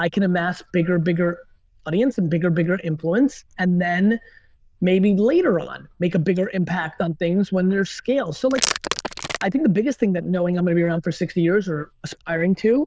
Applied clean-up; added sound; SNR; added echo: neural diffusion model UNIVERSE++.